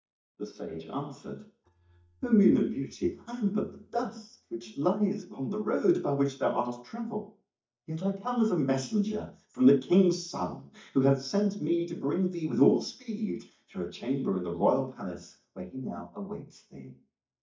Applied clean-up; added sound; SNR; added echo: neural mask model DeepFilterNet 3.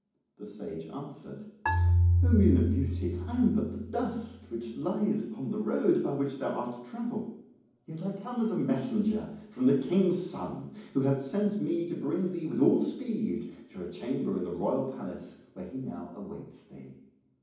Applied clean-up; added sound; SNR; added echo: none; Marimba, xylophone; -2 dB; reverberation time 1.2 s.